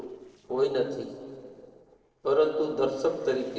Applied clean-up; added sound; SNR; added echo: neural separator model SepFormer DNS4.